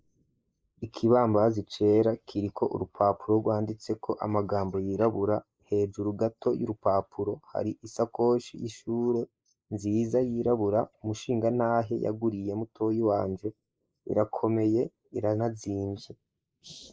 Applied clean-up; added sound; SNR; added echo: neural mask model Resemble Enhance denoiser.